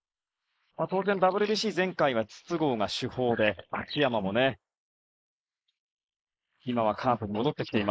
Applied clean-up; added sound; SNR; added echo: neural mask model Resemble Enhance denoiser.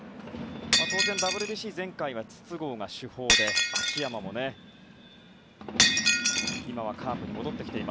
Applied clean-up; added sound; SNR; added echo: none; Shatter; -5 dB; none.